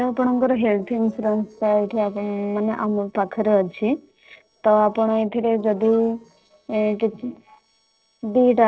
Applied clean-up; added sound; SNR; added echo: neural separator model SepFormer DNS4.